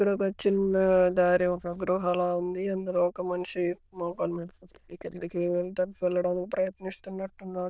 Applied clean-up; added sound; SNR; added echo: neural diffusion model UNIVERSE++.